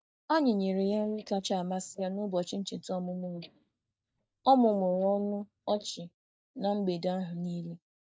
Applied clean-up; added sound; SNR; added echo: neural mask model DeepFilterNet 3.